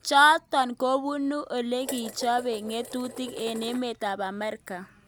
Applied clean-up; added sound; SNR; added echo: none; Dishes, pots, and pans; 15 dB; none.